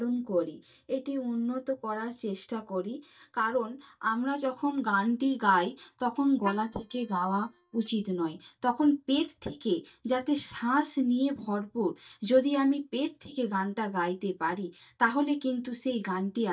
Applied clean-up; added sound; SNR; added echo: neural mask model DeepFilterNet 3.